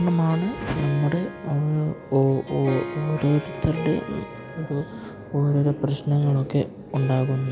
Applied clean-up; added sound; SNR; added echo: none; Harp; 14 dB; none.